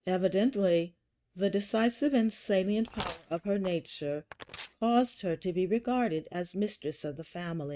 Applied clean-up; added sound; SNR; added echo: neural mask model RNNoise.